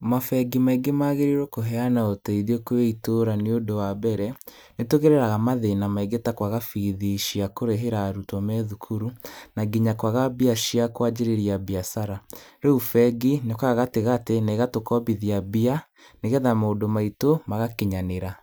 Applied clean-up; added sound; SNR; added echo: none; none; none; none.